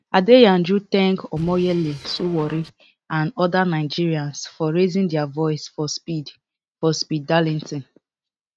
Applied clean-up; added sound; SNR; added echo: neural mask model RNNoise.